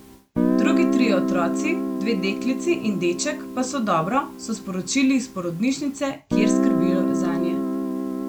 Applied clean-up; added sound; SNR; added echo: none; Guitar; -1 dB; none.